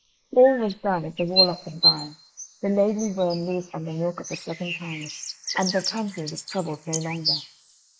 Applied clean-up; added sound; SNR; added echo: neural mask model Resemble Enhance denoiser.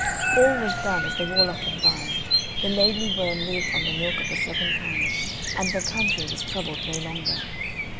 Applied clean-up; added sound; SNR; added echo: none; Bird vocalization, bird call, bird song; -4 dB; none.